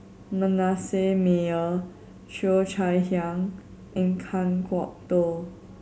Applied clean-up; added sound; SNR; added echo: none; none; none; none.